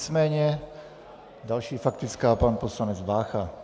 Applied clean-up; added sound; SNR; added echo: none; none; none; none.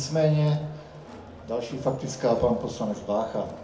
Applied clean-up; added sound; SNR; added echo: none; Crowd; 20 dB; reverberation time 0.4 s.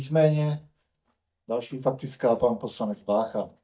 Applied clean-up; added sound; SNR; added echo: neural mask model DeepFilterNet 3.